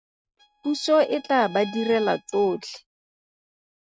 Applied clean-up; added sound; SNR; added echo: neural mask model RNNoise.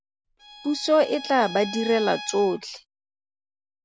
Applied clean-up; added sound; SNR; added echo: none; Bowed string instrument; 13 dB; none.